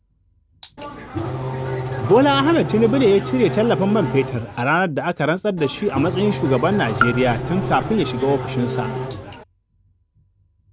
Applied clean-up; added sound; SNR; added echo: none; Raindrop / Drip + Race car, auto racing / Engine starting; 5 dB; none.